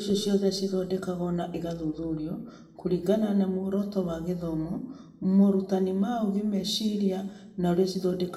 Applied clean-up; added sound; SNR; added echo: none; none; none; reverberation time 0.7 s.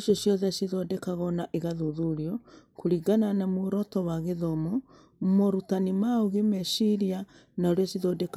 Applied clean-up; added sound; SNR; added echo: none; none; none; none.